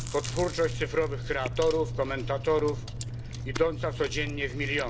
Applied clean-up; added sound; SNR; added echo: none; Chewing, mastication; 5 dB; reverberation time 2.3 s.